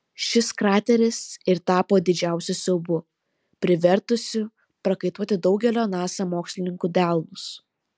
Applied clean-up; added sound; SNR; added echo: none; none; none; none.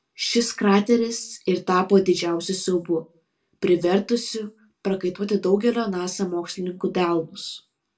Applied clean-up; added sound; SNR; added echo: none; none; none; reverberation time 0.2 s.